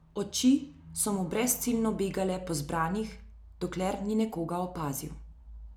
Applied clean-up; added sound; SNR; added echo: none; none; none; none.